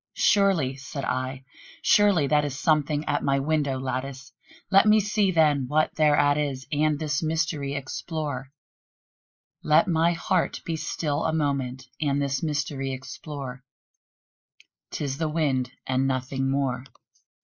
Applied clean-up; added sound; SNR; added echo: neural mask model Resemble Enhance denoiser.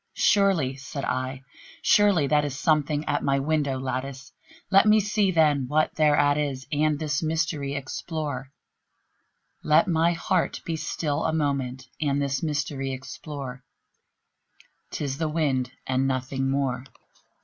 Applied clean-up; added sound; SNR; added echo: none; none; none; none.